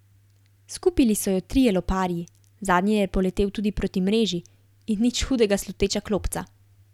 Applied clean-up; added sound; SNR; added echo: none; none; none; none.